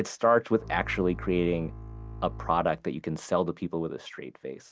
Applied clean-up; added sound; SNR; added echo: none; Bowed string instrument; 12 dB; none.